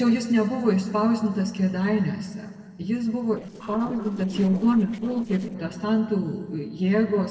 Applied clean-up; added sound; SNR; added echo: neural separator model SepFormer DNS4.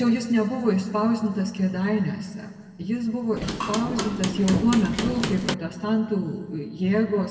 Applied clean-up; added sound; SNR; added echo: none; Hammer / Wood; 4 dB; reverberation time 1.9 s.